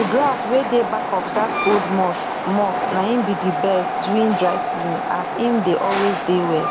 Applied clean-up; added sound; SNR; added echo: none; Train; 3 dB; none.